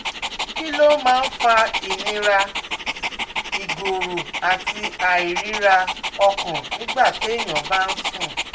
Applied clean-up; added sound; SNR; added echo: none; Dog; 5 dB; reverberation time 0.2 s.